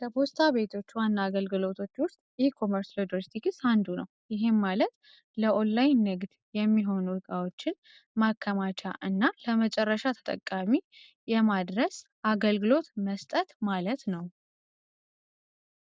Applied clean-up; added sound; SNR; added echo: none; none; none; none.